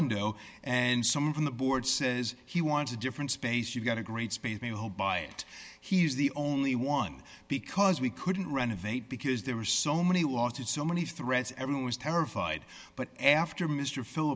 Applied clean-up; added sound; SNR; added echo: none; none; none; none.